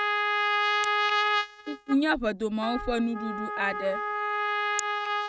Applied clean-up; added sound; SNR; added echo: neural mask model RNNoise.